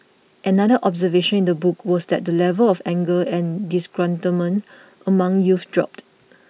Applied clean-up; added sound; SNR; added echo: none; none; none; none.